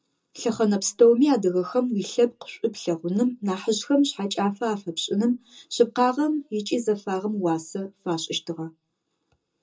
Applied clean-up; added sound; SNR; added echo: none; none; none; reverberation time 0.2 s.